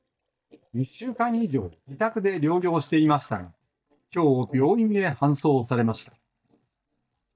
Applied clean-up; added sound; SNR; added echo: neural mask model DeepFilterNet 3.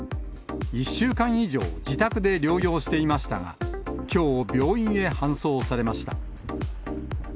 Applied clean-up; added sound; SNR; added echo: none; none; none; none.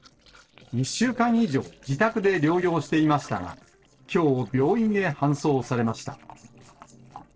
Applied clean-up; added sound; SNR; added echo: neural separator model SepFormer DNS4.